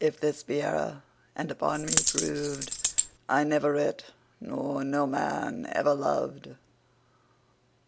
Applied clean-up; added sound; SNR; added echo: none; Coin (dropping); -1 dB; none.